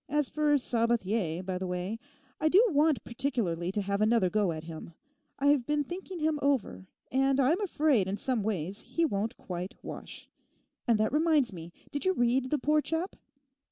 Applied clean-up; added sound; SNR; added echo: none; none; none; none.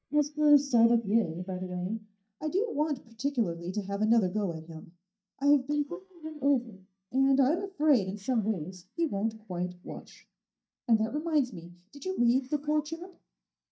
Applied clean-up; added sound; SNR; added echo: neural mask model DeepFilterNet 3.